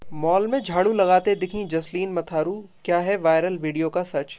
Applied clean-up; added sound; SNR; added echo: none; none; none; none.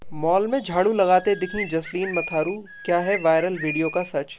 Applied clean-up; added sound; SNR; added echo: none; Bird; 12 dB; none.